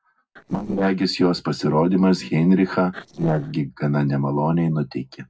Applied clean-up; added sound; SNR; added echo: neural separator model SepFormer DNS4.